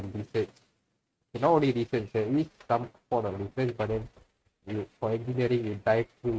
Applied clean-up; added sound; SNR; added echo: neural mask model RNNoise.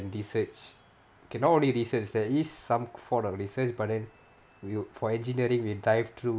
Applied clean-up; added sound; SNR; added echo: none; none; none; none.